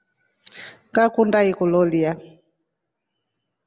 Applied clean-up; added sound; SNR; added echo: none; none; none; none.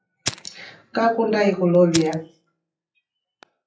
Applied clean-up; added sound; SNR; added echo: classical method WPE with log-MMSE.